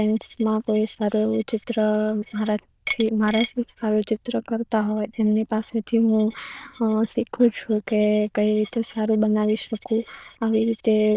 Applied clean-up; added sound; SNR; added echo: neural diffusion model UNIVERSE++.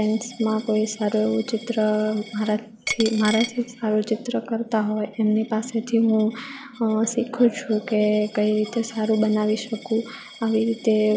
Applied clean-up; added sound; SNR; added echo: none; Coin (dropping); 17 dB; none.